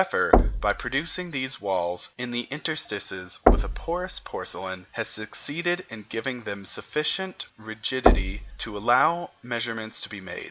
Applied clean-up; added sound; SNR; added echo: none; Knock; -3 dB; none.